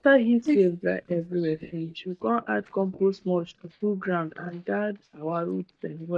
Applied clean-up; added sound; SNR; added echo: neural mask model DeepFilterNet 3.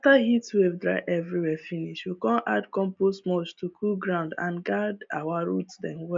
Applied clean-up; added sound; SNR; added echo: none; none; none; none.